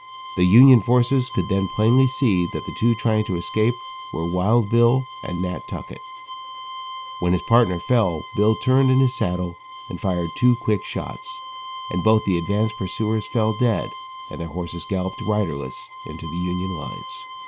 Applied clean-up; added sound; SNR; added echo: none; Bowed string instrument; 14 dB; none.